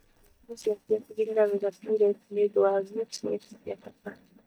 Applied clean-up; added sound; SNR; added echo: neural mask model DeepFilterNet 3.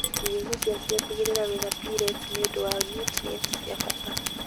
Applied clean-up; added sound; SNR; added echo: none; Tools + Coin (dropping) / Glass; 0 dB; none.